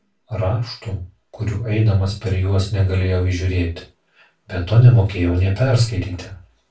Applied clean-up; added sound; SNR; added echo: none; none; none; reverberation time 0.2 s.